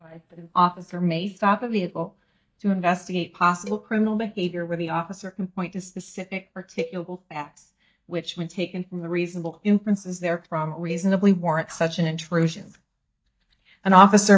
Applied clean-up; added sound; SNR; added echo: neural mask model DeepFilterNet 3.